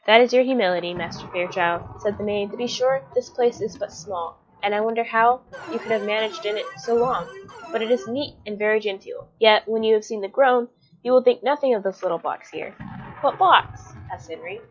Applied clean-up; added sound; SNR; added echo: classical method log-MMSE.